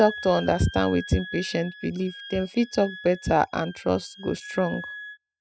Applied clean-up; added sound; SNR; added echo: classical method spectral subtraction.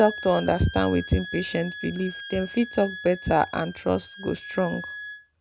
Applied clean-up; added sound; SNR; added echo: none; Wind instrument, woodwind instrument; 13 dB; none.